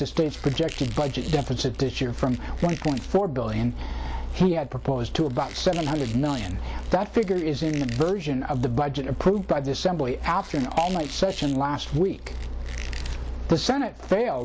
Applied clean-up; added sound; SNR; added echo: none; Squeak; 18 dB; none.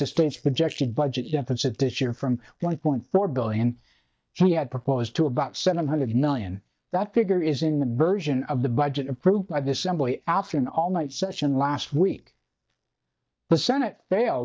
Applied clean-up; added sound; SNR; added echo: neural mask model DeepFilterNet 3.